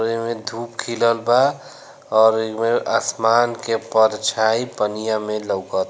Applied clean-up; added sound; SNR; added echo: none; none; none; none.